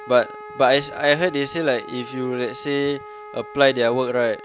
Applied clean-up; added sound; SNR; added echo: none; Wind instrument, woodwind instrument; 16 dB; none.